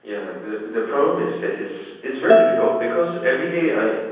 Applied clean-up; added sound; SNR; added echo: none; Bowed string instrument; -1 dB; reverberation time 1.1 s.